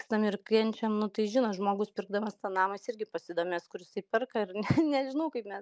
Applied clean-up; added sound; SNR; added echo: none; none; none; none.